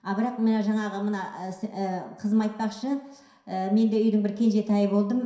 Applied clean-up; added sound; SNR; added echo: none; none; none; reverberation time 0.7 s.